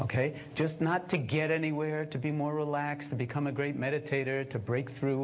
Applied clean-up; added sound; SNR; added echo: none; none; none; none.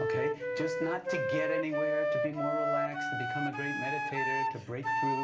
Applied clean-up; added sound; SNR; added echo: none; Wind instrument, woodwind instrument; -5 dB; reverberation time 0.5 s.